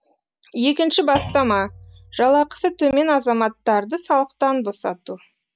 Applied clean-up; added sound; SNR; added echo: none; Thump, thud; 18 dB; none.